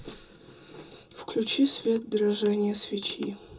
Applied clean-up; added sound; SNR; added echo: none; none; none; reverberation time 0.2 s.